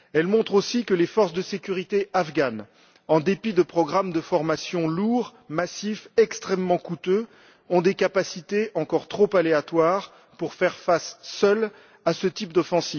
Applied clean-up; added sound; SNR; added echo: none; none; none; none.